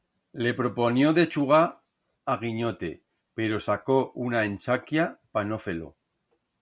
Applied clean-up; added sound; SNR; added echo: none; none; none; none.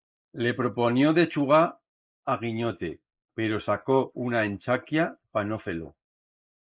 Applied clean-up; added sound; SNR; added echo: neural mask model Resemble Enhance denoiser.